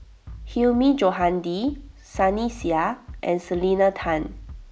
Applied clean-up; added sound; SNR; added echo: none; Bass drum; 16 dB; none.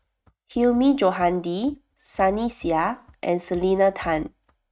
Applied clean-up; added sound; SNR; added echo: neural mask model RNNoise.